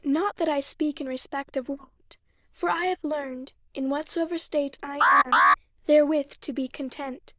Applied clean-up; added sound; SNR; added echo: neural diffusion model UNIVERSE++.